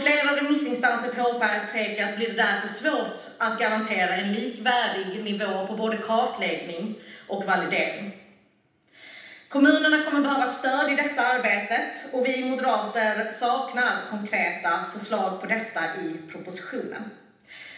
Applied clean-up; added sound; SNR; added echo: none; none; none; reverberation time 0.9 s.